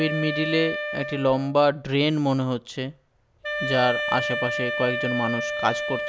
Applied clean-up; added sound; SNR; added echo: none; Wind instrument, woodwind instrument; 5 dB; none.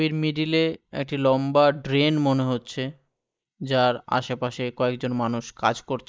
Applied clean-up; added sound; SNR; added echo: neural mask model Resemble Enhance denoiser.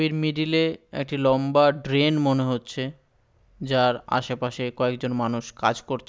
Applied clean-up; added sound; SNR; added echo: none; none; none; none.